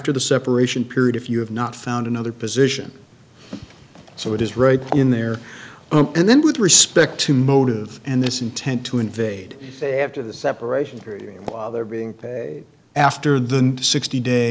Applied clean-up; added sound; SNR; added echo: none; none; none; none.